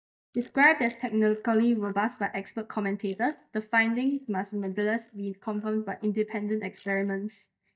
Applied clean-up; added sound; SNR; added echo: neural mask model DeepFilterNet 3.